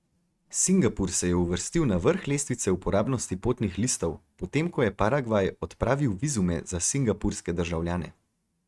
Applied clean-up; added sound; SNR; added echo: neural mask model RNNoise.